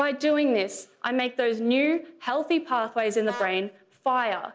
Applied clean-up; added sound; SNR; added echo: none; Vehicle horn, car horn, honking; 17 dB; none.